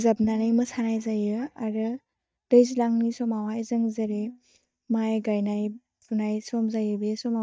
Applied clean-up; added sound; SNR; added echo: neural mask model DeepFilterNet 3.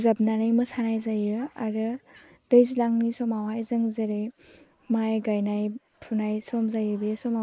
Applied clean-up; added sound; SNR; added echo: neural mask model Resemble Enhance denoiser.